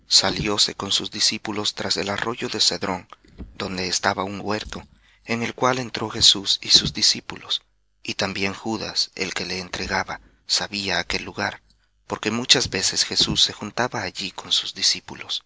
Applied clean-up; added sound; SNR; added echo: none; Drawer open or close; 18 dB; none.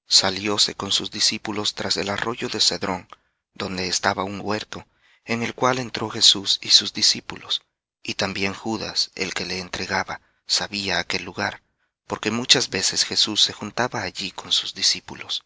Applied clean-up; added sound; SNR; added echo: none; none; none; none.